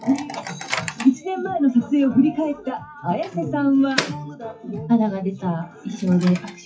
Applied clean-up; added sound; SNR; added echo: classical method WPE with log-MMSE.